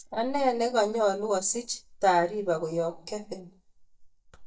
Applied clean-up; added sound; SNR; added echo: neural mask model DeepFilterNet 3.